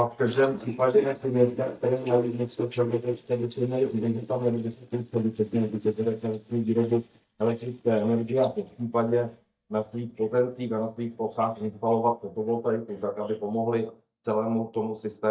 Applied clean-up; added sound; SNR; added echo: neural mask model DeepFilterNet 3.